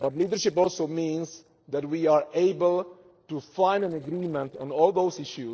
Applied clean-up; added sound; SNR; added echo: neural separator model SepFormer DNS4.